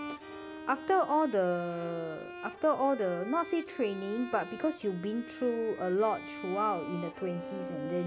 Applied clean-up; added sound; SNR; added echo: none; Bowed string instrument; 11 dB; none.